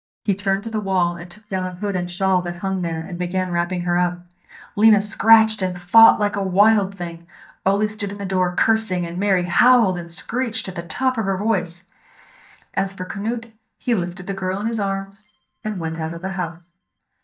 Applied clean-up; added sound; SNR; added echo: neural mask model DeepFilterNet 3.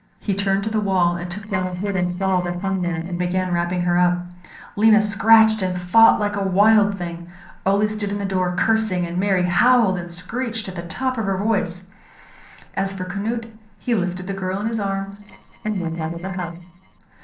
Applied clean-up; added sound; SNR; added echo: neural separator model SepFormer DNS4.